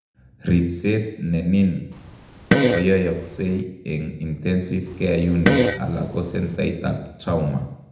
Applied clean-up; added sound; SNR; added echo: none; Fart; 0 dB; reverberation time 0.8 s.